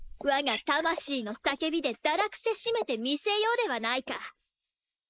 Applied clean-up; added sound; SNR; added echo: neural mask model Resemble Enhance denoiser.